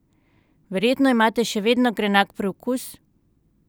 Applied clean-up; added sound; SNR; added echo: none; none; none; none.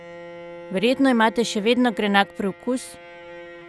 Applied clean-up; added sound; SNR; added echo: none; Bowed string instrument; 17 dB; none.